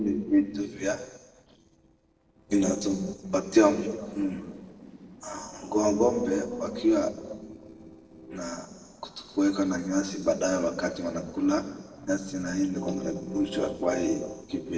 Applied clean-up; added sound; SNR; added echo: neural separator model SepFormer DNS4.